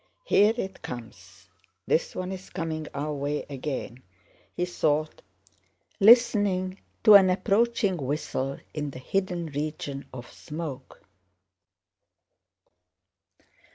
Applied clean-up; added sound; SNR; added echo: none; none; none; none.